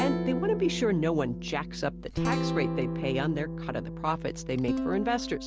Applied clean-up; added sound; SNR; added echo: none; Guitar; 2 dB; none.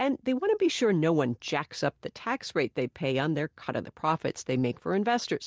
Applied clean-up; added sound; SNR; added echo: none; none; none; none.